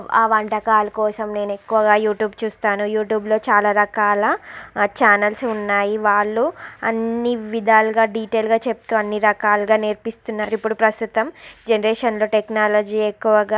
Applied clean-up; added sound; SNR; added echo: none; none; none; none.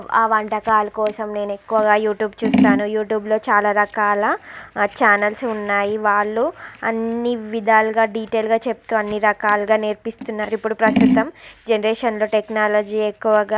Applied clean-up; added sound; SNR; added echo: none; Scissors; 8 dB; none.